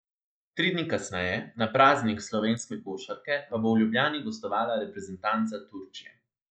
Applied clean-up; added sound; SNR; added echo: neural mask model Resemble Enhance denoiser.